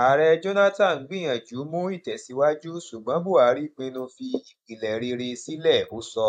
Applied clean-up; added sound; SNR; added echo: neural mask model Resemble Enhance denoiser.